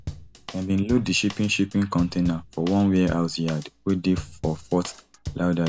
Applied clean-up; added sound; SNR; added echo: none; Drum kit; 14 dB; none.